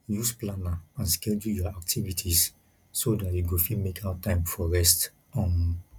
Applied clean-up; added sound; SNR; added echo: none; none; none; none.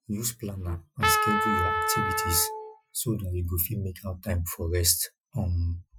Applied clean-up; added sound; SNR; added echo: classical method Wiener filter.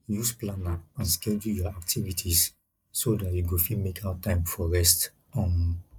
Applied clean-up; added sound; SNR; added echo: neural mask model Resemble Enhance denoiser.